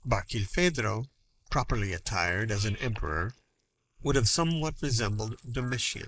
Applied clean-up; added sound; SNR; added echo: neural mask model Resemble Enhance denoiser.